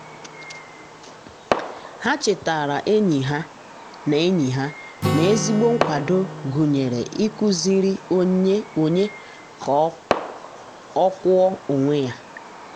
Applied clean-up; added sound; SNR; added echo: none; Fireworks + Acoustic guitar; 9 dB; none.